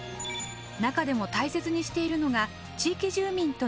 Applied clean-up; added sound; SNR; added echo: none; none; none; none.